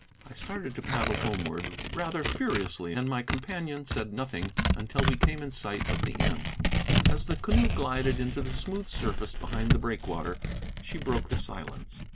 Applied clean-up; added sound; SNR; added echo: none; Tearing; -3 dB; none.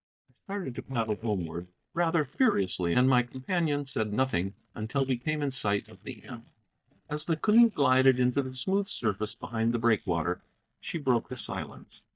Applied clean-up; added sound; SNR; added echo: neural mask model DeepFilterNet 3.